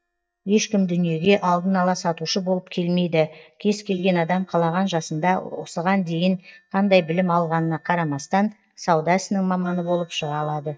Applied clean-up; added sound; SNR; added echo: neural mask model DeepFilterNet 3.